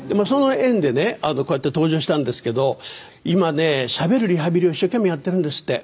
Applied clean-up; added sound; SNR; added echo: none; none; none; none.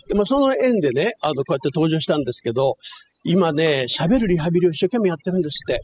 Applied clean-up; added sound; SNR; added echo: classical method spectral subtraction.